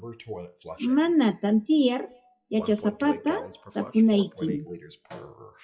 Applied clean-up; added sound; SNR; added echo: classical method WPE with log-MMSE.